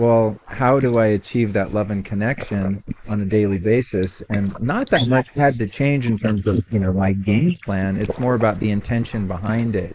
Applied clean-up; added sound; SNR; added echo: neural mask model Resemble Enhance denoiser.